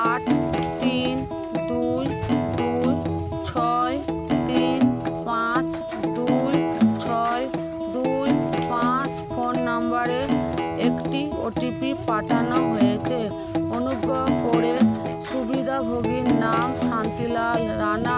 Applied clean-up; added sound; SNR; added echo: none; Acoustic guitar; -2 dB; none.